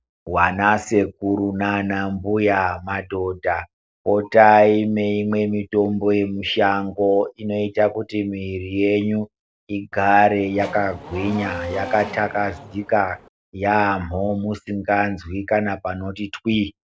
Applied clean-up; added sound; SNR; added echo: neural separator model SepFormer DNS4.